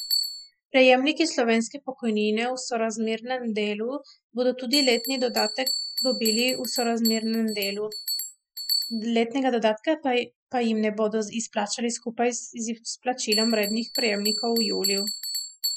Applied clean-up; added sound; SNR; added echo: classical method Wiener filter.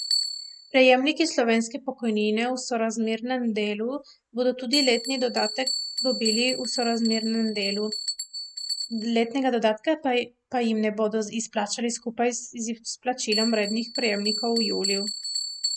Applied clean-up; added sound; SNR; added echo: neural mask model RNNoise.